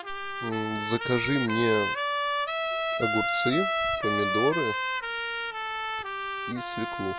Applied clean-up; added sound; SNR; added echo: none; Trumpet; -1 dB; none.